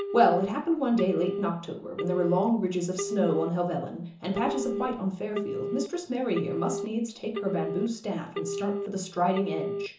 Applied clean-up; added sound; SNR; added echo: none; Telephone; 7 dB; reverberation time 0.8 s.